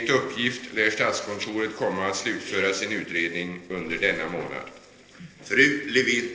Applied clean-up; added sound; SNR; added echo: neural separator model SepFormer DNS4.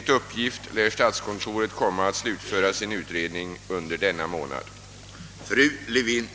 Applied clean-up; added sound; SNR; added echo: none; none; none; none.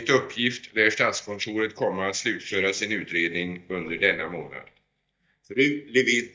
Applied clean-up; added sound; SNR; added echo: neural mask model DeepFilterNet 3.